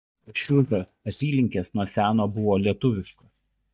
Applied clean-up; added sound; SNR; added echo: neural mask model DeepFilterNet 3.